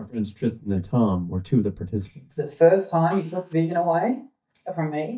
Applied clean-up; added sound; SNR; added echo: neural mask model DeepFilterNet 3.